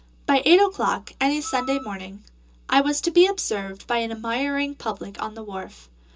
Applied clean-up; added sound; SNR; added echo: none; Wind instrument, woodwind instrument; 17 dB; reverberation time 0.2 s.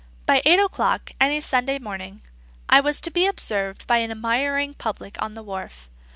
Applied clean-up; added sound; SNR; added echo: none; none; none; none.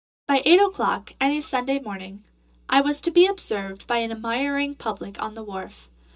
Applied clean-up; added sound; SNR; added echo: neural mask model DeepFilterNet 3.